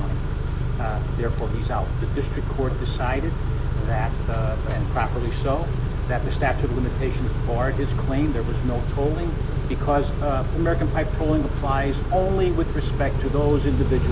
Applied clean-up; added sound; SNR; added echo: none; Idling / Accelerating, revving, vroom / Car; -4 dB; none.